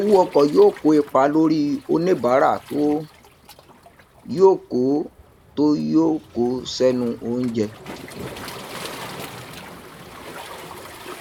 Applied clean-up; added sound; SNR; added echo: none; Waves, surf; 18 dB; none.